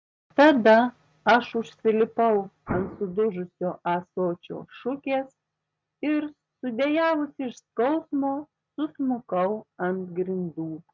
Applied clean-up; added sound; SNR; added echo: neural mask model RNNoise.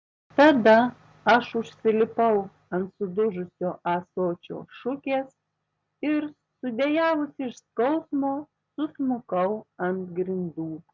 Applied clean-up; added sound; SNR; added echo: none; none; none; none.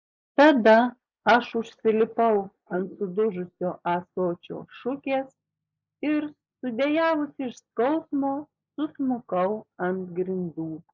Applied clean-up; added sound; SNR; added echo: neural mask model Resemble Enhance denoiser.